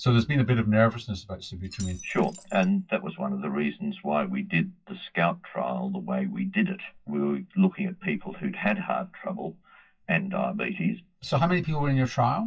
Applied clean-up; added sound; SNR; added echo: classical method WPE with log-MMSE.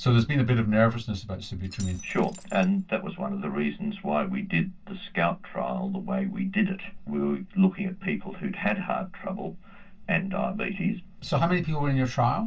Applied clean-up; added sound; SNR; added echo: none; Shatter; 17 dB; reverberation time 0.1 s.